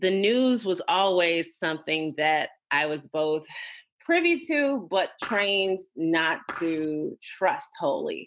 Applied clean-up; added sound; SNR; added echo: neural mask model RNNoise.